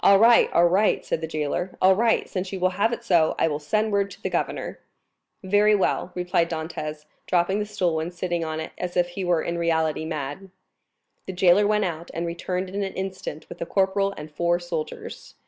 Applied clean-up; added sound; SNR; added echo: none; none; none; none.